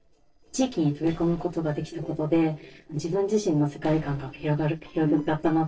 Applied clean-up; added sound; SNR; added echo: neural separator model SepFormer DNS4.